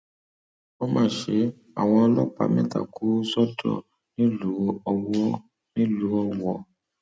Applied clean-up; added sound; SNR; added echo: none; none; none; none.